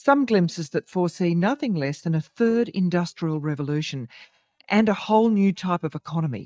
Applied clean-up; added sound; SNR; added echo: neural mask model DeepFilterNet 3.